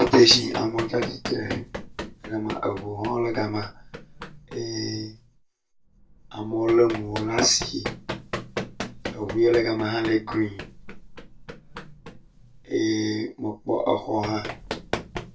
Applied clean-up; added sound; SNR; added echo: none; Run; 10 dB; reverberation time 0.2 s.